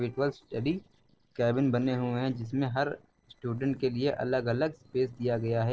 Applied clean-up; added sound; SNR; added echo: neural separator model SepFormer DNS4.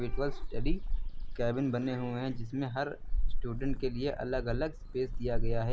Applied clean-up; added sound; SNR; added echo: none; Meow / Purr; -3 dB; none.